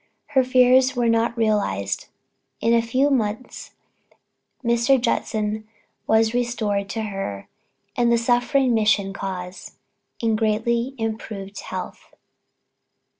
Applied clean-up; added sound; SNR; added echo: none; none; none; none.